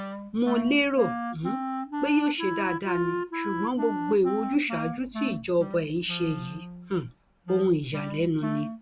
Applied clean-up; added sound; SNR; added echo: none; Wind instrument, woodwind instrument; 6 dB; none.